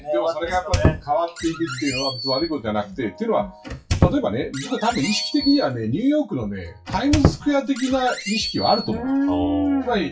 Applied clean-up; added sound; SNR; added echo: classical method WPE with log-MMSE.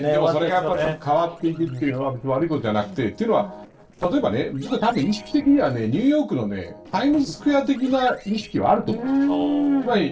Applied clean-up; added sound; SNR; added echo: neural separator model SepFormer DNS4.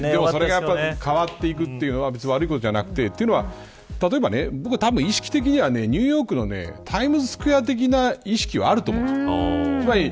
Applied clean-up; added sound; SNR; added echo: none; none; none; none.